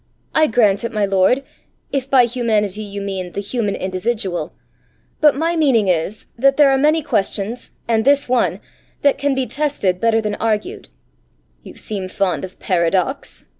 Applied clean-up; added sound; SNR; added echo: none; none; none; none.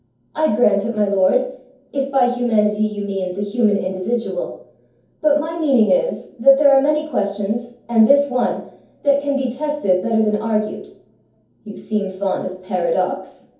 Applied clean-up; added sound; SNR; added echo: none; none; none; reverberation time 0.6 s.